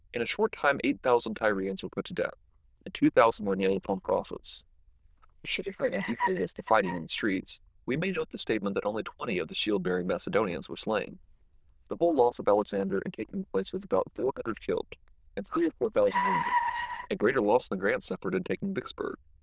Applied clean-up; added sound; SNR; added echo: neural diffusion model UNIVERSE++.